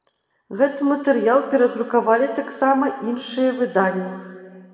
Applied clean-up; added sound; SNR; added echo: none; none; none; reverberation time 1.8 s.